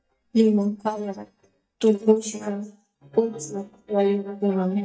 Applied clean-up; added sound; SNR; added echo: neural mask model DeepFilterNet 3.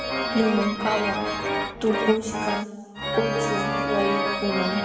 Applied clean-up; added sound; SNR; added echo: none; Organ; 0 dB; reverberation time 1.6 s.